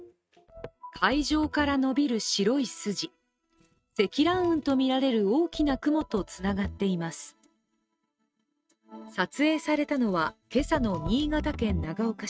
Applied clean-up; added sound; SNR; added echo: neural mask model RNNoise.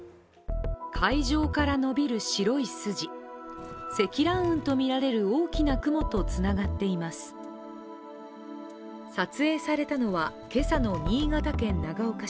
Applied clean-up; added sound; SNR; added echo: none; Wood / Tools; 13 dB; none.